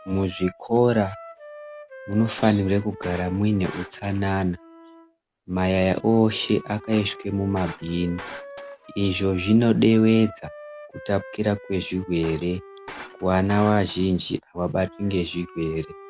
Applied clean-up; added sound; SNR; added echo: none; Shatter + Wind instrument, woodwind instrument; 18 dB; none.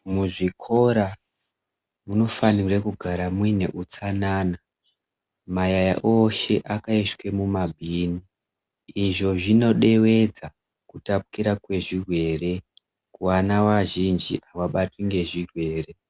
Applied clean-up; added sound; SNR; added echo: none; none; none; none.